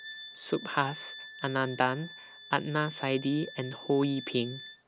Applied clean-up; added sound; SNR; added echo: none; Wind instrument, woodwind instrument; 14 dB; none.